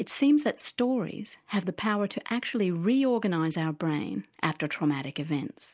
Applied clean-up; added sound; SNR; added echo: none; none; none; none.